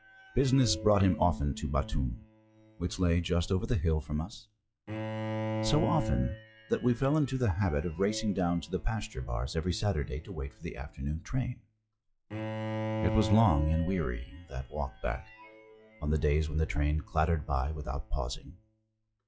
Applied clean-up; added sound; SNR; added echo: classical method log-MMSE.